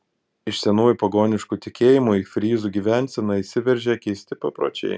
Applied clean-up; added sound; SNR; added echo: none; none; none; none.